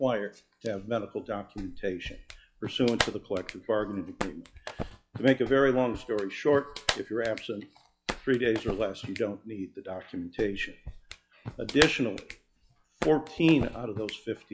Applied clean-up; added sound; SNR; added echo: classical method log-MMSE.